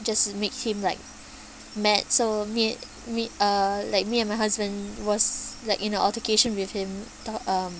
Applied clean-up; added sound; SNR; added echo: none; none; none; none.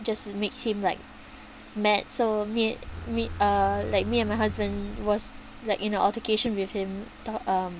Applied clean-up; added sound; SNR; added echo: none; Livestock, farm animals, working animals; 11 dB; none.